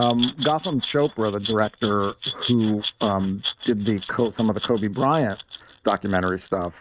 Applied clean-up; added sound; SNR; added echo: neural mask model RNNoise.